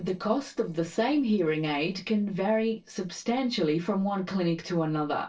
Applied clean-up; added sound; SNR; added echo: neural separator model SepFormer DNS4.